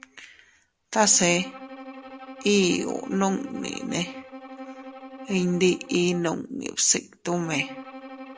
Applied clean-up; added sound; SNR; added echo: none; Bowed string instrument; 15 dB; none.